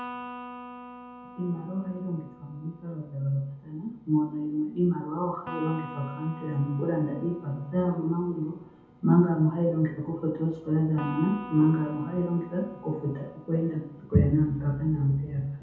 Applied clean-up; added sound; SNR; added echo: none; Electric guitar; 17 dB; reverberation time 0.8 s.